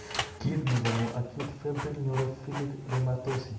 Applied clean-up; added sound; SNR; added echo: none; Printer; 8 dB; reverberation time 0.7 s.